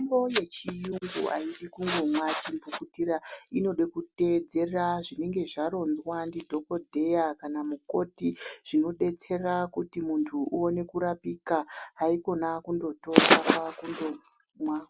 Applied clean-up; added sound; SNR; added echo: none; none; none; none.